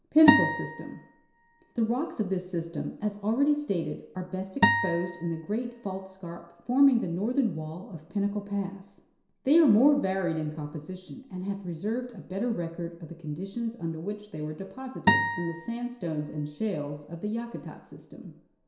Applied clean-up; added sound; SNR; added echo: none; Acoustic guitar; 0 dB; reverberation time 0.7 s.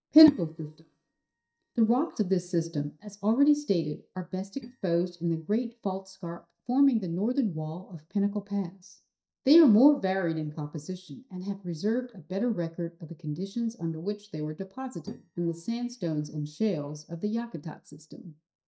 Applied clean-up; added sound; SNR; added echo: neural mask model DeepFilterNet 3.